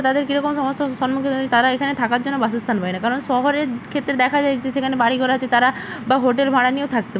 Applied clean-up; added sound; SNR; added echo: none; none; none; none.